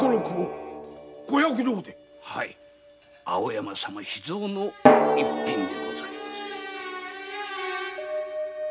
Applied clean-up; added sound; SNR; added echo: none; Drum; -1 dB; none.